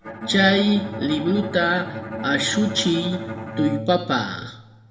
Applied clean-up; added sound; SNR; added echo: none; Bowed string instrument; 9 dB; reverberation time 0.7 s.